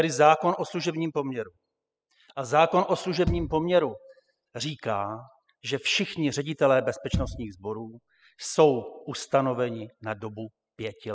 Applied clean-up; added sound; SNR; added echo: classical method spectral subtraction.